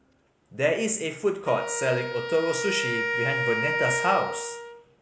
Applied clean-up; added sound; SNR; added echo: none; Wind instrument, woodwind instrument; 3 dB; none.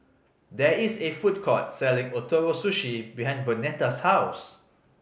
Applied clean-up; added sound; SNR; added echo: none; none; none; none.